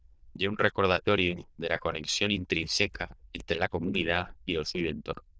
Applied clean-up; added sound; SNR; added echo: neural diffusion model UNIVERSE++.